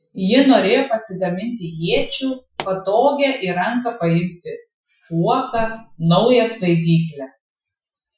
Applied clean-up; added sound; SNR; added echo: classical method Wiener filter.